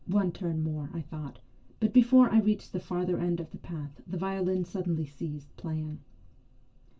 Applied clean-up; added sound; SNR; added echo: none; none; none; reverberation time 0.2 s.